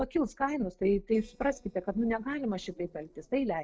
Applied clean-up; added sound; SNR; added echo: neural separator model SepFormer DNS4.